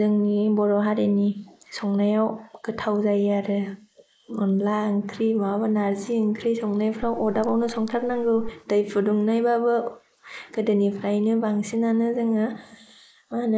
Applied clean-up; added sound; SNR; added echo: neural mask model Resemble Enhance denoiser.